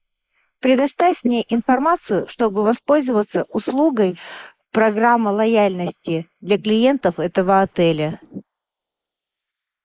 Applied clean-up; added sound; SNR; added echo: neural mask model Resemble Enhance denoiser.